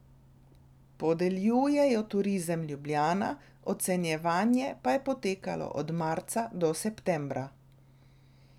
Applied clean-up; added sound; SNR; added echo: none; none; none; none.